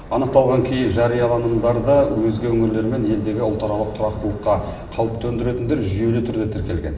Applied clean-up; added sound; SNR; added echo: none; Thunder; 14 dB; reverberation time 0.9 s.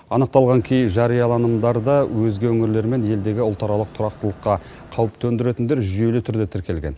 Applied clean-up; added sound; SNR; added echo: none; none; none; none.